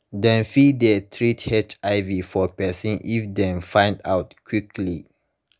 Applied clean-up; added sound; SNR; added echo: none; none; none; none.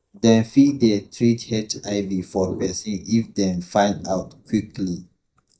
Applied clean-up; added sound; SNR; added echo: neural mask model DeepFilterNet 3.